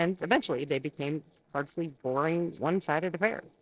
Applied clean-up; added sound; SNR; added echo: neural separator model SepFormer DNS4.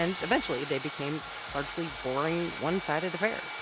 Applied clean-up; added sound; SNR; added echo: none; Sawing; 4 dB; none.